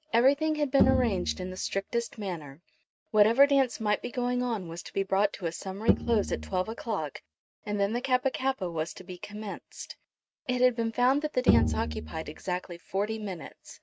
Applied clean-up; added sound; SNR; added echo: neural mask model RNNoise.